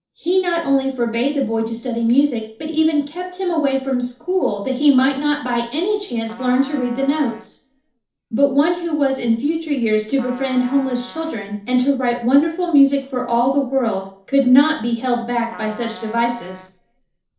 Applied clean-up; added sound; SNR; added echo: neural separator model SepFormer DNS4.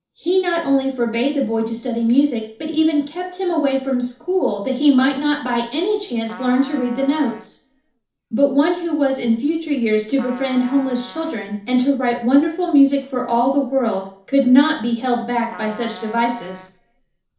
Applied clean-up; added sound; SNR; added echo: none; Trumpet; 19 dB; reverberation time 0.9 s.